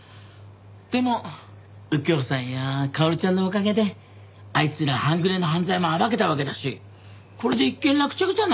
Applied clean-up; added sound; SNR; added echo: none; none; none; none.